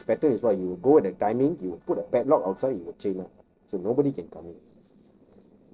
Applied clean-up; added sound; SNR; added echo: neural separator model SepFormer DNS4.